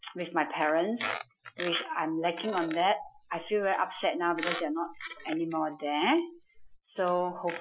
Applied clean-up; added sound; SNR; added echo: classical method Wiener filter.